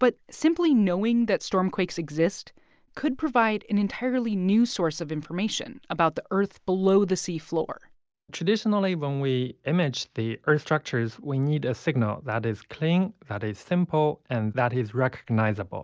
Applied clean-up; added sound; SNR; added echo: none; none; none; none.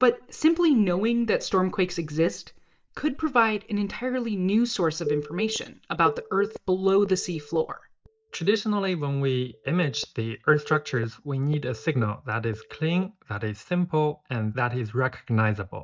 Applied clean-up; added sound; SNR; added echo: neural mask model DeepFilterNet 3.